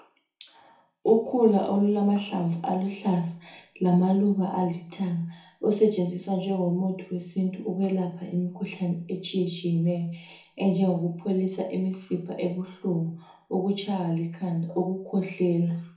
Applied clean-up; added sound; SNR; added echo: none; none; none; reverberation time 0.6 s.